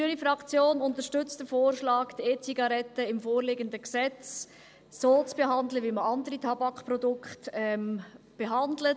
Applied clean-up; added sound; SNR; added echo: none; none; none; none.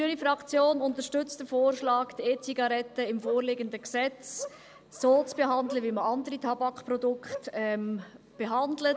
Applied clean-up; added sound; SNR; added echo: none; Bark; 18 dB; none.